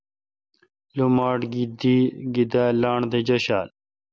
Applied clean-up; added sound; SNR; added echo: none; none; none; none.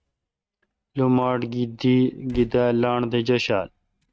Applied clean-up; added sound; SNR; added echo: neural mask model RNNoise.